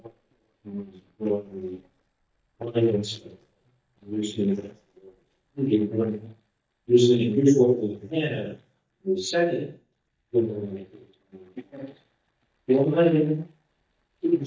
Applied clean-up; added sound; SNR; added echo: neural mask model DeepFilterNet 3.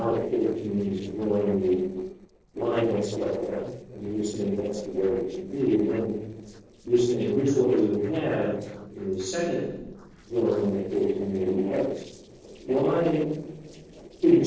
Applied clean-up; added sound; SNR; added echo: neural separator model SepFormer DNS4.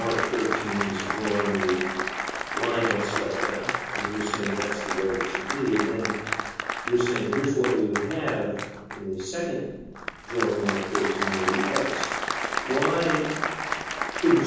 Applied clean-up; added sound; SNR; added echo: none; Applause; 3 dB; reverberation time 1.3 s.